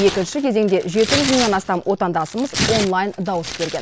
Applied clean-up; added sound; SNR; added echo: none; Tearing; 7 dB; none.